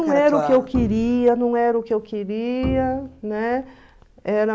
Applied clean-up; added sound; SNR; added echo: none; Bowed string instrument; 13 dB; none.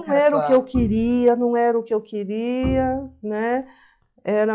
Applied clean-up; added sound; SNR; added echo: classical method log-MMSE.